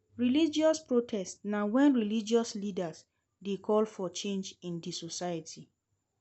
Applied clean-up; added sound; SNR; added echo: none; none; none; none.